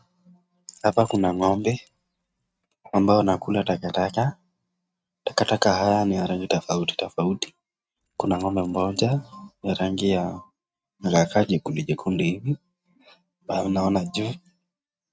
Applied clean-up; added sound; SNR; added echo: neural mask model RNNoise.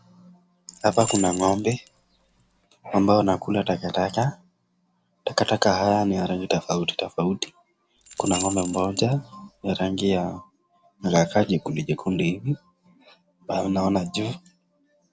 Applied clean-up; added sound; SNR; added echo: none; Rattle / Keys jangling; 10 dB; none.